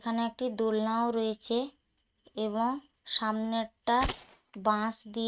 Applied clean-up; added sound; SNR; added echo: neural mask model RNNoise.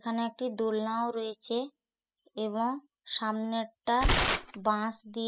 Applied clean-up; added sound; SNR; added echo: classical method spectral subtraction.